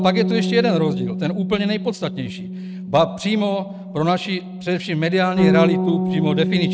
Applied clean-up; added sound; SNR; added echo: neural mask model RNNoise.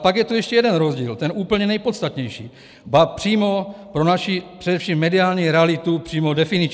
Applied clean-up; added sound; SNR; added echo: none; none; none; none.